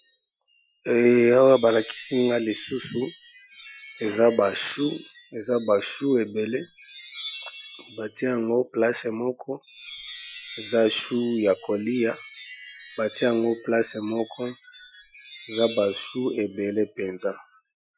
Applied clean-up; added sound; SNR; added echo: classical method Wiener filter.